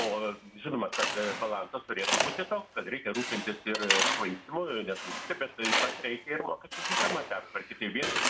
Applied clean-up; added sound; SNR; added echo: none; Tools; -1 dB; none.